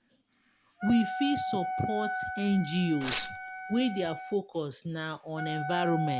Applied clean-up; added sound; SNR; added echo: none; Wind instrument, woodwind instrument + Tearing; 5 dB; none.